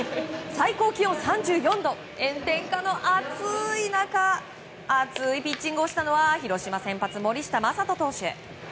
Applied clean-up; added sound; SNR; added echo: none; none; none; none.